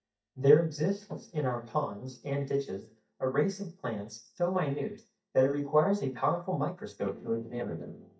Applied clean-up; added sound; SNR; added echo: neural mask model DeepFilterNet 3.